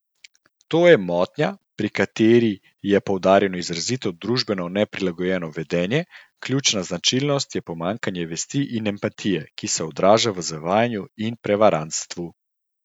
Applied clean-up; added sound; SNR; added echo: none; none; none; none.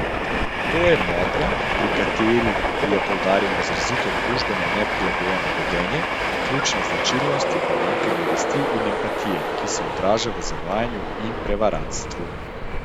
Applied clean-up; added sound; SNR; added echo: none; Train; -3 dB; none.